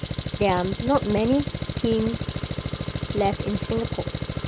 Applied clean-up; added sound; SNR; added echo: none; Engine; 3 dB; none.